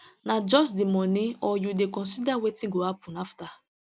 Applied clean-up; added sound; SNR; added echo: none; none; none; none.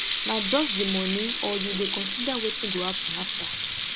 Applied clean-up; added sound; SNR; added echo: none; Sink (filling or washing) / Water tap, faucet; -2 dB; none.